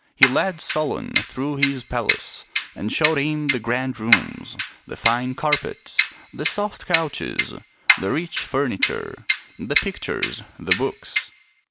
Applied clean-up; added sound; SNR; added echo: none; Clock; 1 dB; none.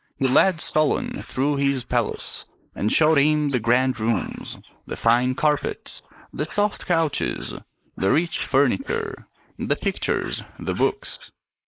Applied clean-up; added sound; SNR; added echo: neural mask model Resemble Enhance denoiser.